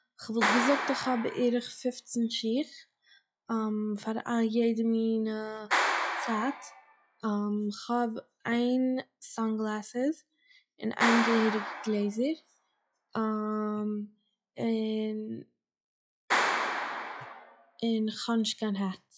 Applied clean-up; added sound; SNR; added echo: classical method log-MMSE.